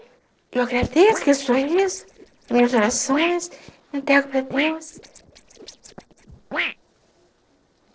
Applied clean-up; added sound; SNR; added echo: neural separator model SepFormer DNS4.